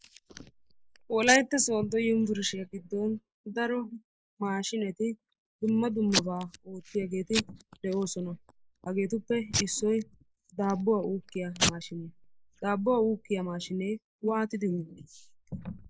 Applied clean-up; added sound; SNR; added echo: neural mask model Resemble Enhance denoiser.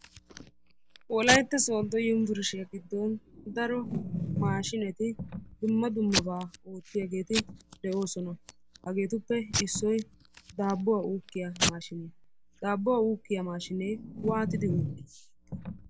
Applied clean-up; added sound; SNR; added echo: none; Packing tape, duct tape / Tearing; 6 dB; none.